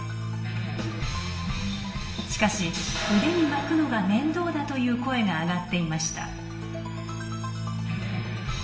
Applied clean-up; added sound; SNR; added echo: none; Bird vocalization, bird call, bird song; 19 dB; reverberation time 1.1 s.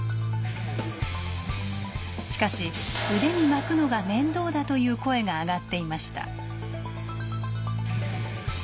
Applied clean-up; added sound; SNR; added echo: none; none; none; none.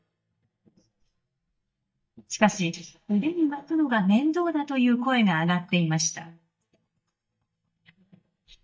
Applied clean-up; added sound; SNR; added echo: neural mask model DeepFilterNet 3.